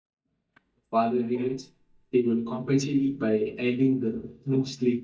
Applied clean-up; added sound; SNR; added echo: neural mask model DeepFilterNet 3.